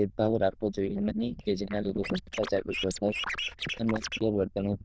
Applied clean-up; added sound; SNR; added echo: neural diffusion model UNIVERSE++.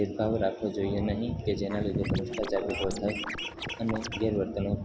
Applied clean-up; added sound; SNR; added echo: none; Scratching (performance technique); 9 dB; none.